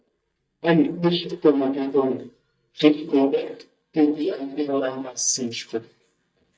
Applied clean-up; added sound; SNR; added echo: neural mask model DeepFilterNet 3.